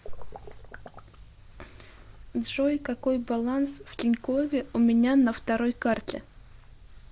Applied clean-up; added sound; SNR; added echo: none; none; none; none.